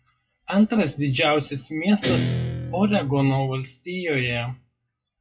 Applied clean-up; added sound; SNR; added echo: classical method WPE with log-MMSE.